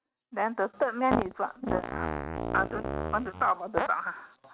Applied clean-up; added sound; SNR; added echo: neural mask model RNNoise.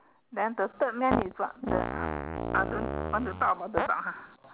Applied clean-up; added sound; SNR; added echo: none; Fart; 1 dB; none.